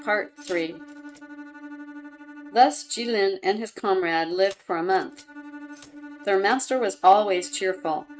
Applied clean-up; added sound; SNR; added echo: neural mask model RNNoise.